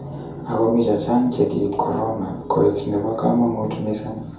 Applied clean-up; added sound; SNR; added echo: none; none; none; reverberation time 0.6 s.